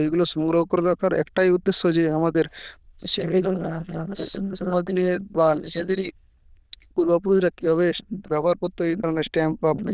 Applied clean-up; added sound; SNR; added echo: neural diffusion model UNIVERSE++.